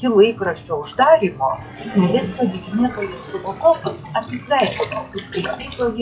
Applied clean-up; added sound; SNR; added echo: classical method log-MMSE.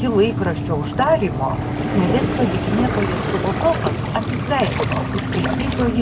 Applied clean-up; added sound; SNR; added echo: none; Waves, surf; 0 dB; none.